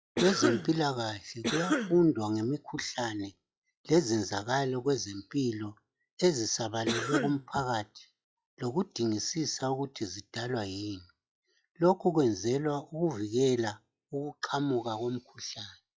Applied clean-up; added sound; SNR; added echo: classical method log-MMSE.